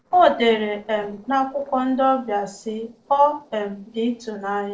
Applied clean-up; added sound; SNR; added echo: neural separator model SepFormer DNS4.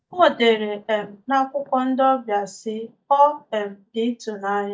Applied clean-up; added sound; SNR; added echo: neural mask model DeepFilterNet 3.